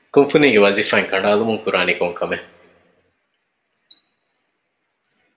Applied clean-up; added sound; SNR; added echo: none; none; none; reverberation time 0.9 s.